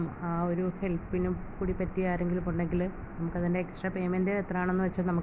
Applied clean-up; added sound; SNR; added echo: none; none; none; none.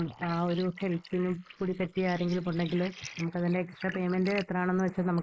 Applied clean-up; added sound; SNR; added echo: neural mask model Resemble Enhance denoiser.